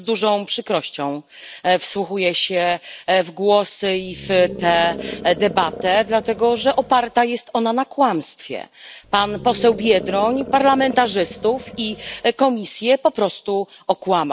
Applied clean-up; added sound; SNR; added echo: none; Animal; 13 dB; none.